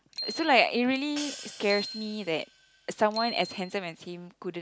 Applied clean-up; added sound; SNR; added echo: none; Bicycle bell + Hi-hat; 12 dB; none.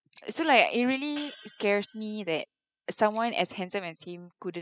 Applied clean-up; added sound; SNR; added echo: classical method spectral subtraction.